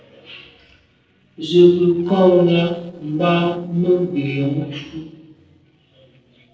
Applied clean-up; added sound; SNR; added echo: neural separator model SepFormer DNS4.